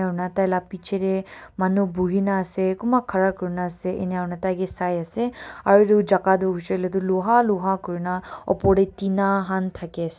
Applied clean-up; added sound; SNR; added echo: none; none; none; none.